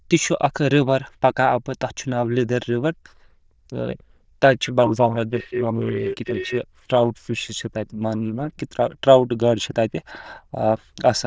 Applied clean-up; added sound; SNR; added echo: neural diffusion model UNIVERSE++.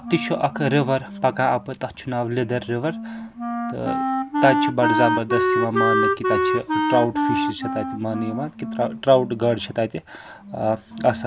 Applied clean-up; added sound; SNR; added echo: none; Wind instrument, woodwind instrument; 2 dB; none.